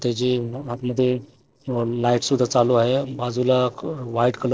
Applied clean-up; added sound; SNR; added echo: neural separator model SepFormer DNS4.